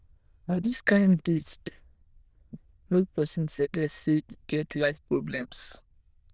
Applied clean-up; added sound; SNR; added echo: neural diffusion model UNIVERSE++.